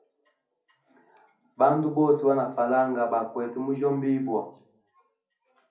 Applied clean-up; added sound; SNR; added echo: none; none; none; reverberation time 0.4 s.